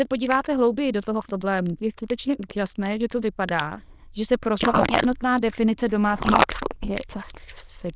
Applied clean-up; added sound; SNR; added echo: neural diffusion model UNIVERSE++.